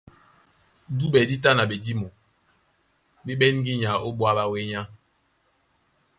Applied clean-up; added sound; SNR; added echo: none; none; none; none.